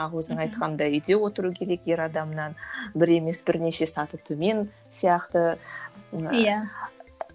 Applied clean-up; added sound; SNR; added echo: none; none; none; none.